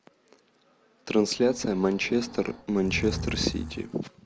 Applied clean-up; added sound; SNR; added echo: none; Breathing; 9 dB; none.